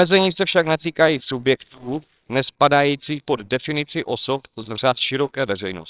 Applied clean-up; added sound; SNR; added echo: neural separator model SepFormer WHAMR!.